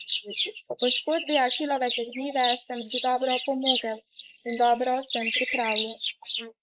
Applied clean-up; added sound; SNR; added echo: neural mask model Resemble Enhance denoiser.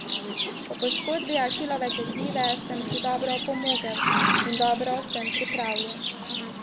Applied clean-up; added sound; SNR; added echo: none; Livestock, farm animals, working animals; -2 dB; none.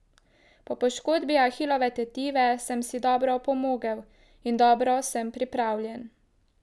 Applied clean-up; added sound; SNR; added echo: none; none; none; none.